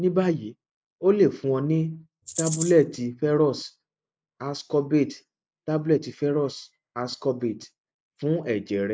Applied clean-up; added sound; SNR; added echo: neural mask model Resemble Enhance denoiser.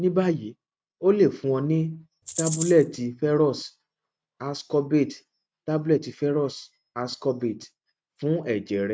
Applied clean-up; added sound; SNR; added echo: none; Rattle (instrument); 7 dB; none.